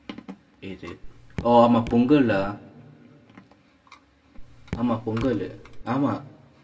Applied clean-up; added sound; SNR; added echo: none; Raindrop / Drip; 13 dB; reverberation time 1.6 s.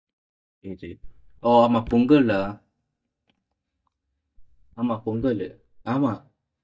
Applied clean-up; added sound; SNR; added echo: neural mask model DeepFilterNet 3.